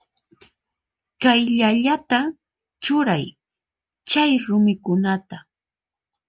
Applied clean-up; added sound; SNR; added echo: none; none; none; none.